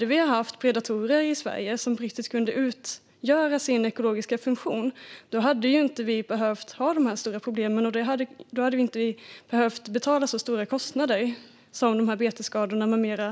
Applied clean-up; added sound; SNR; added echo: none; none; none; none.